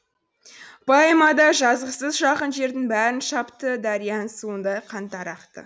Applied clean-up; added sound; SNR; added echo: none; none; none; none.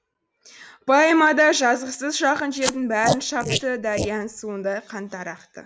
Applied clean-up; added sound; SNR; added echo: neural mask model Resemble Enhance denoiser.